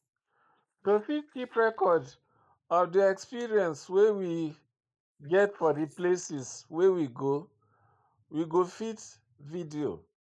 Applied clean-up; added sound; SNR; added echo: neural mask model Resemble Enhance denoiser.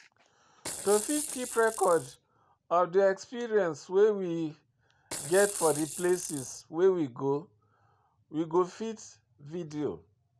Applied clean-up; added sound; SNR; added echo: none; Rattle / Rattle (instrument); 5 dB; none.